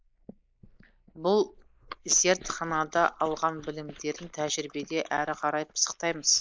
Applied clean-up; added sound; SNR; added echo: neural mask model Resemble Enhance denoiser.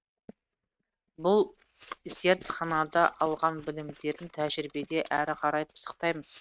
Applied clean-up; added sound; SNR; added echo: neural mask model RNNoise.